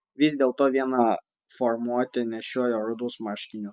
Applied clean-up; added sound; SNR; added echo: none; none; none; none.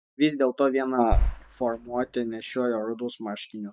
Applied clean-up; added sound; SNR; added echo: neural mask model DeepFilterNet 3.